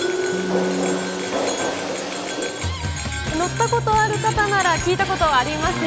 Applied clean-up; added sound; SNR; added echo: none; Bell; 12 dB; none.